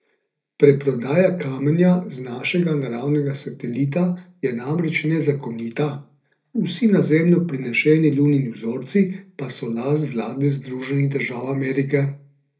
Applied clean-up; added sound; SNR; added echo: none; none; none; reverberation time 0.3 s.